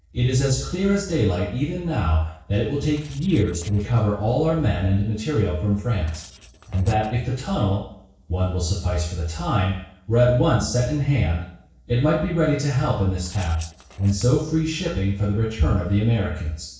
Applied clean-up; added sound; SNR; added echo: neural separator model SepFormer DNS4.